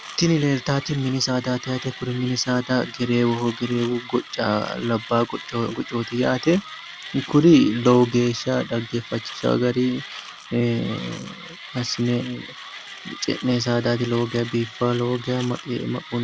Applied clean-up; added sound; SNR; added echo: none; Mechanisms; 15 dB; none.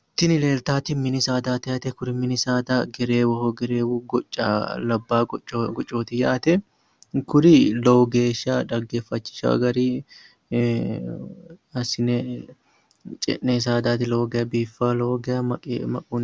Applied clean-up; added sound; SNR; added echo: none; none; none; none.